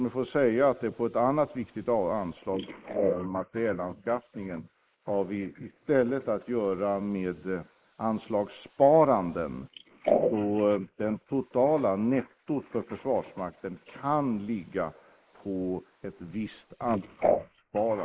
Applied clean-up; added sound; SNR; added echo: neural mask model Resemble Enhance denoiser.